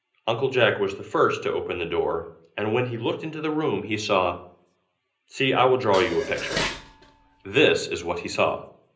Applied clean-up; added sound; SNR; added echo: none; Dishes, pots, and pans; 7 dB; reverberation time 0.5 s.